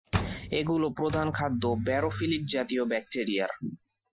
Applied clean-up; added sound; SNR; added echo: classical method Wiener filter.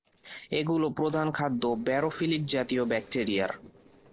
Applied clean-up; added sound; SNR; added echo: neural separator model SepFormer DNS4.